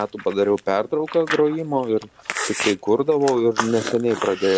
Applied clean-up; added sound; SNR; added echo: none; Chewing, mastication; 10 dB; none.